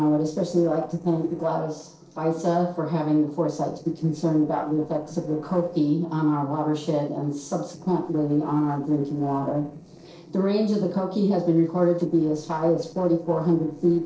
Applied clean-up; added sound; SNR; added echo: neural separator model SepFormer DNS4.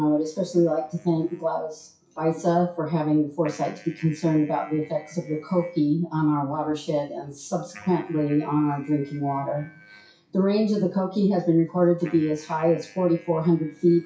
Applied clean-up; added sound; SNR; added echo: classical method WPE with log-MMSE.